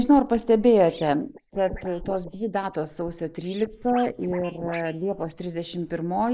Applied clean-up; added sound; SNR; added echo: neural mask model Resemble Enhance denoiser.